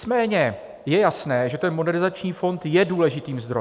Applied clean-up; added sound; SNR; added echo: none; none; none; none.